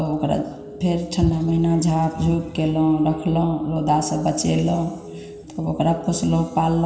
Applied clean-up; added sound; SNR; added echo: none; Siren; 18 dB; reverberation time 2.4 s.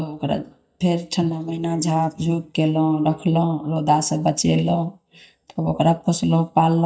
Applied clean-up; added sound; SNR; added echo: neural mask model DeepFilterNet 3.